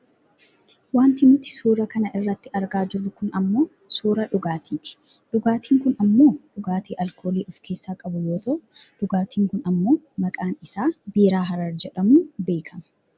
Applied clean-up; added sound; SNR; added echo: none; none; none; none.